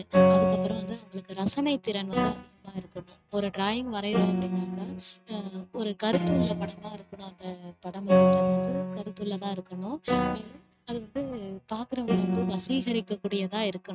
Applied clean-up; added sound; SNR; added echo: neural mask model RNNoise.